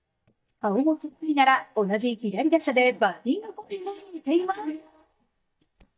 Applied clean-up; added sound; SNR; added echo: neural mask model DeepFilterNet 3.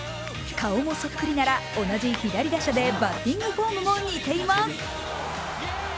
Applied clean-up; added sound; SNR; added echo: none; none; none; none.